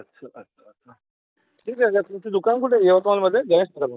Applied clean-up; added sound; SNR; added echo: neural mask model DeepFilterNet 3.